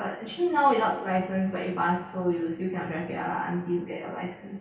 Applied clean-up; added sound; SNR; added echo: none; none; none; reverberation time 2.8 s.